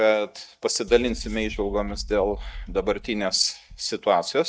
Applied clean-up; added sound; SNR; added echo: neural mask model DeepFilterNet 3.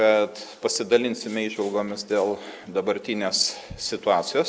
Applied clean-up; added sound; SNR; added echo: none; none; none; none.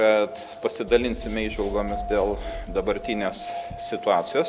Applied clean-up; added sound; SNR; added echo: none; Wind + Boom; 10 dB; none.